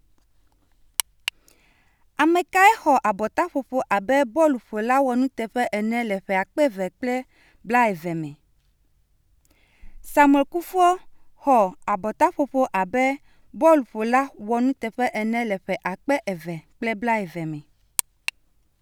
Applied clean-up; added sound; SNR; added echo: none; none; none; none.